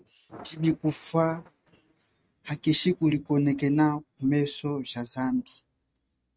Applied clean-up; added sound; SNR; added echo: neural mask model RNNoise.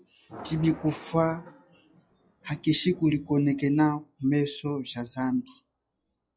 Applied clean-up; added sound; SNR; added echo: classical method log-MMSE.